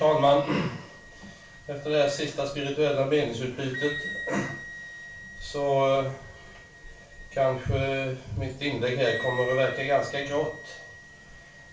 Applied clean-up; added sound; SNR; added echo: none; Wind instrument, woodwind instrument; 14 dB; reverberation time 0.3 s.